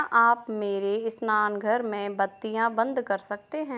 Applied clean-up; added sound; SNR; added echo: none; none; none; none.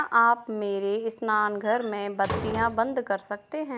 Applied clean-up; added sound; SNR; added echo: none; Slam; 10 dB; none.